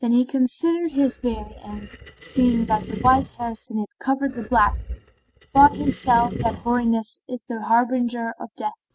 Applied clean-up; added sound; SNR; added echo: neural mask model RNNoise.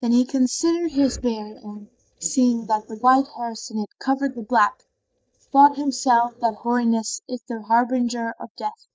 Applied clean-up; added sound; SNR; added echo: neural mask model DeepFilterNet 3.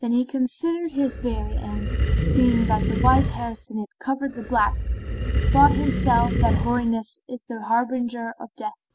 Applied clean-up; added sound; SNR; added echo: none; Animal; -1 dB; none.